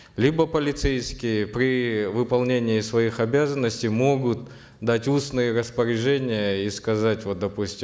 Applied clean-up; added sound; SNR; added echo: none; none; none; none.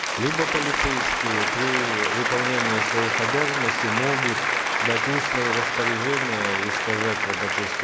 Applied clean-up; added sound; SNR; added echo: none; Applause; -4 dB; none.